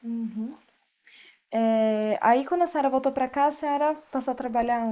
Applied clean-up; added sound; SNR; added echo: neural mask model Resemble Enhance denoiser.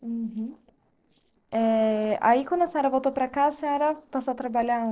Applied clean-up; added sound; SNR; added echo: neural separator model SepFormer DNS4.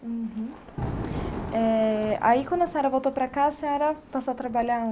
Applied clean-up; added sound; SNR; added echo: none; Thunder; 11 dB; none.